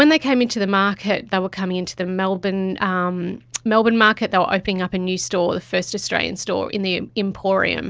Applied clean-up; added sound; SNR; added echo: none; none; none; none.